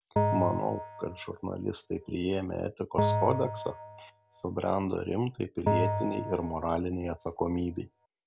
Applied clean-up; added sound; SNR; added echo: none; Bell; 1 dB; none.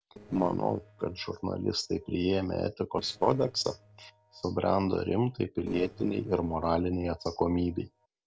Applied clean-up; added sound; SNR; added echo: neural separator model SepFormer DNS4.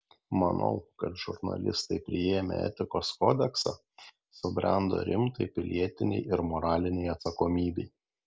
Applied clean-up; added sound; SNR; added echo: none; none; none; none.